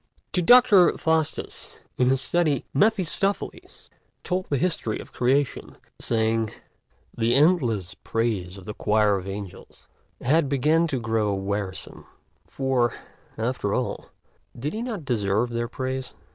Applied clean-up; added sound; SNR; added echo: none; none; none; none.